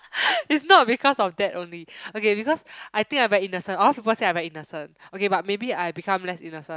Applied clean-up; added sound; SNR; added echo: none; none; none; none.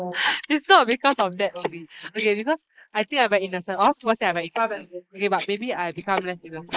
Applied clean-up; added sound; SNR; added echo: neural mask model Resemble Enhance denoiser.